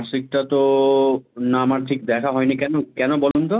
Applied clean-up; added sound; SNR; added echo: none; none; none; none.